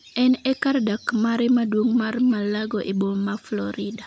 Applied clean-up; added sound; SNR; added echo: none; none; none; none.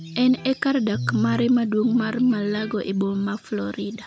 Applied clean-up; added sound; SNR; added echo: none; Electric guitar; 13 dB; none.